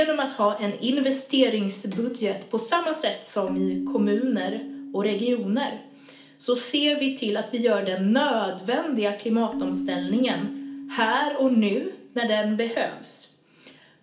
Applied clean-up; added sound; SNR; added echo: none; Keyboard (musical); 12 dB; reverberation time 0.4 s.